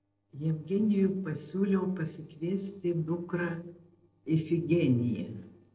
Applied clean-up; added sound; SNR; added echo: neural separator model SepFormer DNS4.